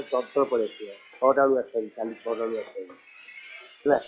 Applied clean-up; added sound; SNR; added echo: classical method log-MMSE.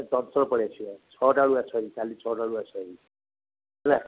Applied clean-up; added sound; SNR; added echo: none; none; none; none.